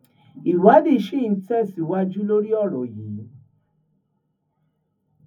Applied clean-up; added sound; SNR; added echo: none; none; none; reverberation time 0.3 s.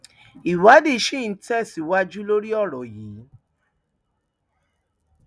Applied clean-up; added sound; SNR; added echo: none; none; none; none.